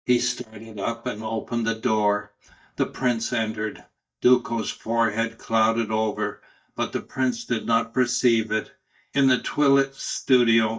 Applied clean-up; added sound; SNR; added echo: neural mask model DeepFilterNet 3.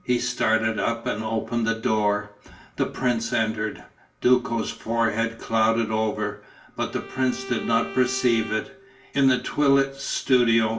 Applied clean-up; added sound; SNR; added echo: none; Bowed string instrument; 15 dB; reverberation time 0.2 s.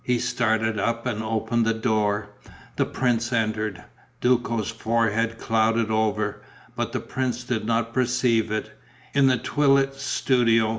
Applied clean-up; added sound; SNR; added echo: none; none; none; none.